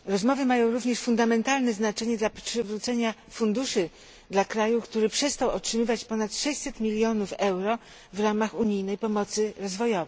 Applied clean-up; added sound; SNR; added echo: none; none; none; none.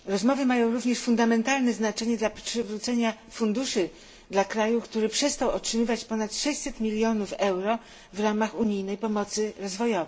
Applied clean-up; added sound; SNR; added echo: none; none; none; reverberation time 0.4 s.